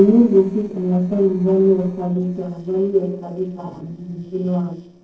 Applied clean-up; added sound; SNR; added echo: neural separator model SepFormer DNS4.